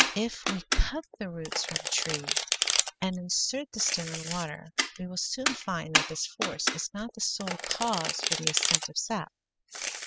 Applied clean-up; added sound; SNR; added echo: classical method spectral subtraction.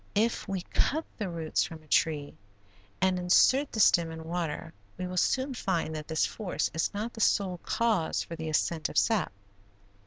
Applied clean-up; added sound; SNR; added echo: none; none; none; none.